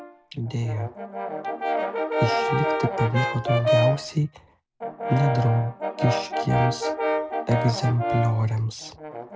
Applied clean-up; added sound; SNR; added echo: none; Brass instrument; 1 dB; none.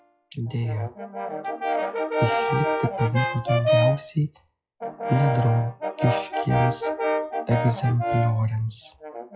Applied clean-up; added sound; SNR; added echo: classical method log-MMSE.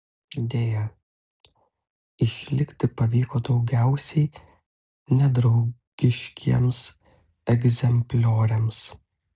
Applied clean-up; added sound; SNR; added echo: none; none; none; none.